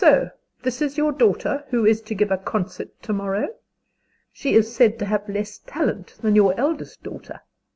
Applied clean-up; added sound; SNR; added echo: none; none; none; none.